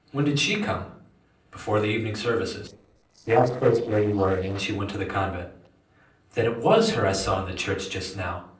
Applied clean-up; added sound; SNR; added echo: neural separator model SepFormer DNS4.